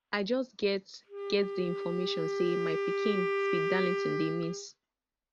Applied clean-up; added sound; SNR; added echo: none; Wind instrument, woodwind instrument; 0 dB; none.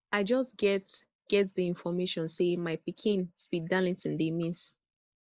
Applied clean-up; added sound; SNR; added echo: neural mask model Resemble Enhance denoiser.